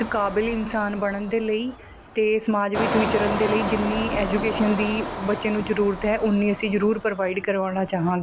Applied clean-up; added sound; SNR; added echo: none; Engine; 7 dB; none.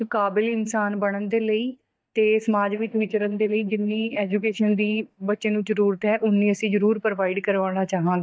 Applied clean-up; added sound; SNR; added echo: neural mask model DeepFilterNet 3.